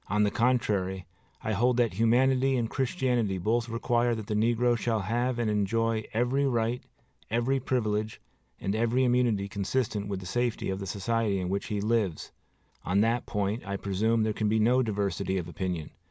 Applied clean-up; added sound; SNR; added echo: none; none; none; none.